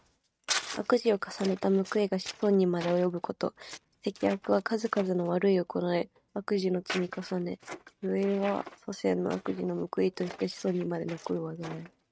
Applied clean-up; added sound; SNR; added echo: neural mask model RNNoise.